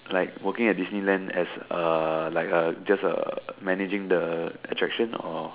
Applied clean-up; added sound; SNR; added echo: none; none; none; none.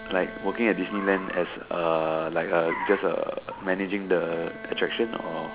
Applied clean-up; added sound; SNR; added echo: none; Car + Bowed string instrument; 12 dB; none.